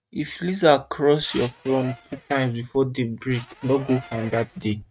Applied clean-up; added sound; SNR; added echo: neural mask model RNNoise.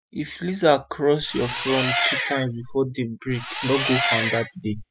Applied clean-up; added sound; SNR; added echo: classical method spectral subtraction.